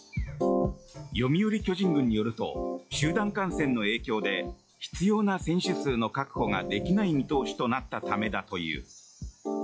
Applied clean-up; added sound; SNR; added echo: classical method log-MMSE.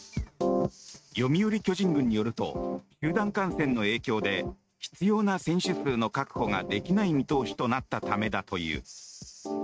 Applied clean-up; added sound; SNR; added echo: neural mask model RNNoise.